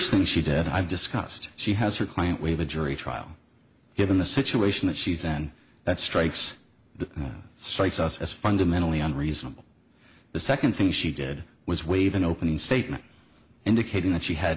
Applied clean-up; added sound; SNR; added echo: none; none; none; none.